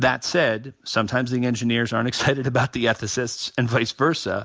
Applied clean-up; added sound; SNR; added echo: none; none; none; none.